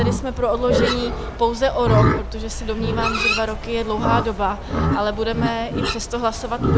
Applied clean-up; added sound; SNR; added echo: none; Livestock, farm animals, working animals; -1 dB; none.